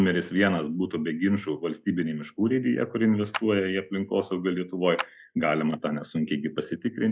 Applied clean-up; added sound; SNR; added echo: classical method log-MMSE.